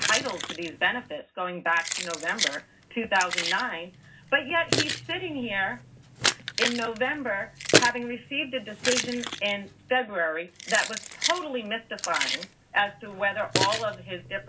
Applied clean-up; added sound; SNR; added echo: none; Keys jangling; 2 dB; reverberation time 0.4 s.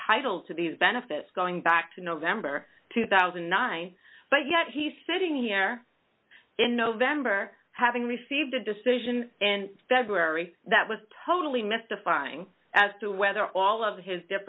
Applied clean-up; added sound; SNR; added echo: none; none; none; none.